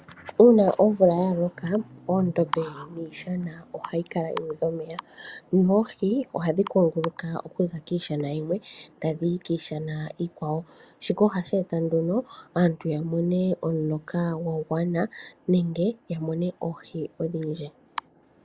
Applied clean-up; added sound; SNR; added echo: none; none; none; none.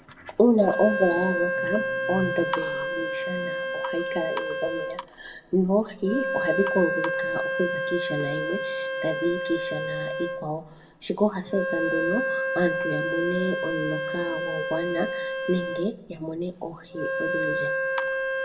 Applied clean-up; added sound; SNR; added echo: none; Wind instrument, woodwind instrument; 1 dB; reverberation time 0.7 s.